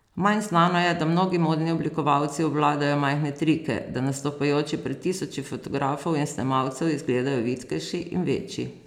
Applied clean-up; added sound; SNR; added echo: none; none; none; none.